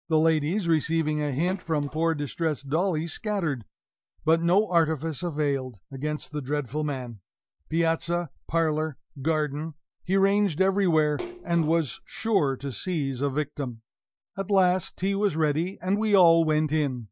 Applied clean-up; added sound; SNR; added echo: neural mask model DeepFilterNet 3.